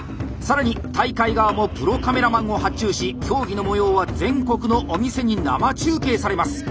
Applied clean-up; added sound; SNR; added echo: none; none; none; none.